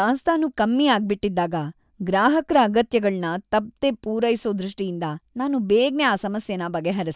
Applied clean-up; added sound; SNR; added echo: none; none; none; none.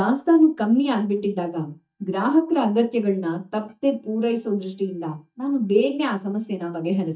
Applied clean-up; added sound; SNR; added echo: neural mask model DeepFilterNet 3.